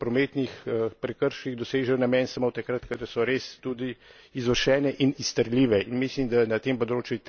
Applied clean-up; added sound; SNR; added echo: none; none; none; none.